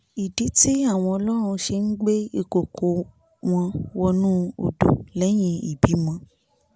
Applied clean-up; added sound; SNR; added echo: none; none; none; none.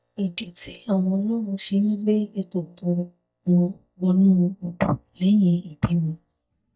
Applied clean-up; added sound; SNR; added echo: neural mask model DeepFilterNet 3.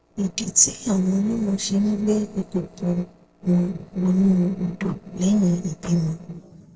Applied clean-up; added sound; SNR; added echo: neural separator model SepFormer DNS4.